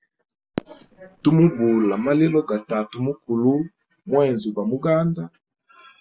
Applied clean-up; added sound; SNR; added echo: none; Fireworks; 16 dB; none.